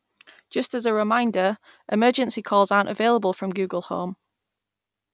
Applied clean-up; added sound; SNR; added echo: none; none; none; none.